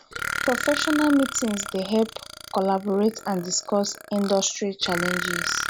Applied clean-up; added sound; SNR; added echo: none; Burping, eructation; 7 dB; none.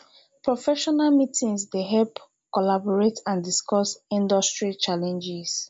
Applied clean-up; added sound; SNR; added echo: none; none; none; none.